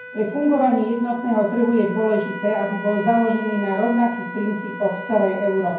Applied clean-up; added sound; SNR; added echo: none; Trumpet; 12 dB; reverberation time 0.9 s.